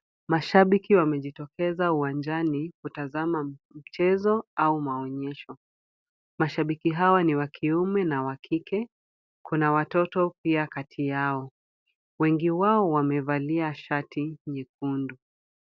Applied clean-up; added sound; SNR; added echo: none; none; none; none.